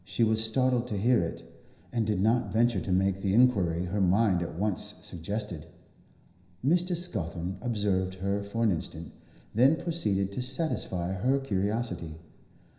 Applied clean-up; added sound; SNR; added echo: none; none; none; reverberation time 0.9 s.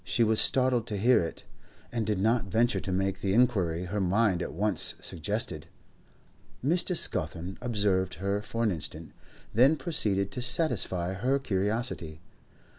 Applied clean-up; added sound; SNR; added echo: none; none; none; none.